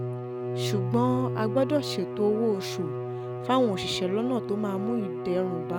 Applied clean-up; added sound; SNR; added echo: none; Bowed string instrument; 4 dB; none.